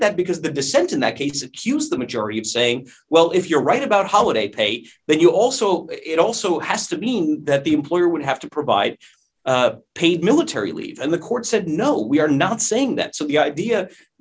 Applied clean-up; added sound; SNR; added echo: none; none; none; none.